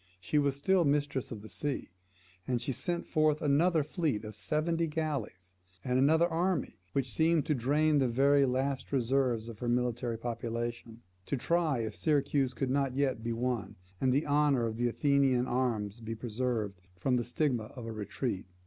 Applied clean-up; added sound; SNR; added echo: none; none; none; none.